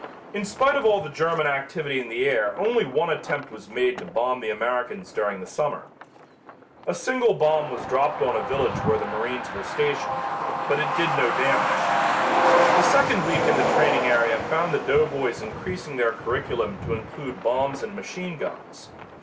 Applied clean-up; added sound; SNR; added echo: none; Truck; 2 dB; none.